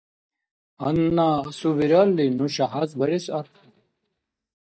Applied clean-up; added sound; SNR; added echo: neural mask model DeepFilterNet 3.